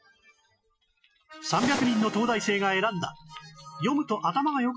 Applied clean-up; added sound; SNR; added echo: classical method Wiener filter.